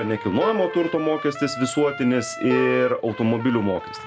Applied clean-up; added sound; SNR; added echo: none; Trumpet + Piano; 9 dB; none.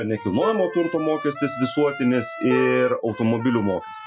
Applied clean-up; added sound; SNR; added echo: classical method Wiener filter.